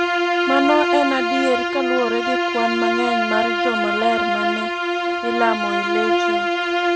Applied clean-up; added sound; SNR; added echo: none; Bowed string instrument; -3 dB; none.